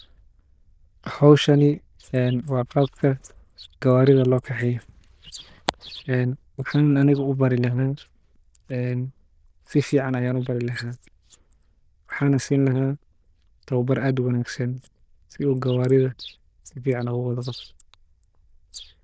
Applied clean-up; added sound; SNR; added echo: neural diffusion model UNIVERSE++.